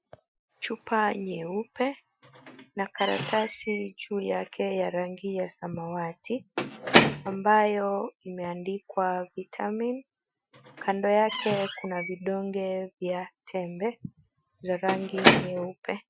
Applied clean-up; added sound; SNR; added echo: classical method Wiener filter.